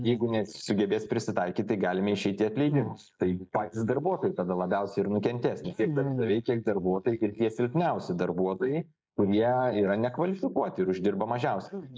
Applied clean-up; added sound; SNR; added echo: neural mask model Resemble Enhance denoiser.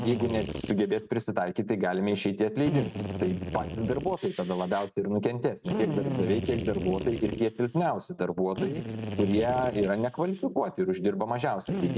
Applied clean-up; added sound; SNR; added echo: neural mask model RNNoise.